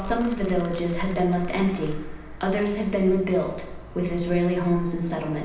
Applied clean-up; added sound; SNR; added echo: none; Domestic sounds, home sounds; 10 dB; reverberation time 0.9 s.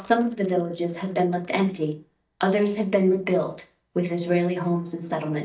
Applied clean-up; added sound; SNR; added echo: neural mask model DeepFilterNet 3.